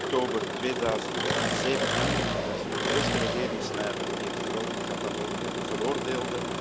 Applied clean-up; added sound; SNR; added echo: none; Engine; -4 dB; none.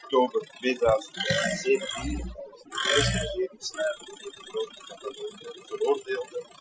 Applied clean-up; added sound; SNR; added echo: classical method Wiener filter.